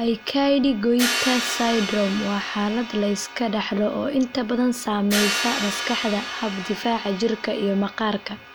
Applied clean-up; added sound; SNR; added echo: none; Crash cymbal; 7 dB; none.